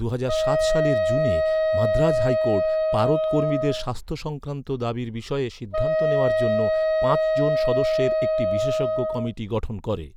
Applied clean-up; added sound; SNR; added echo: none; Wind instrument, woodwind instrument; -3 dB; none.